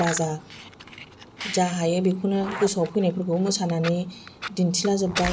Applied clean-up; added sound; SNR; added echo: none; Fire + Zipper (clothing); 12 dB; none.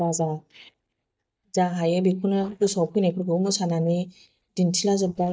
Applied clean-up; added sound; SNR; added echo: neural mask model DeepFilterNet 3.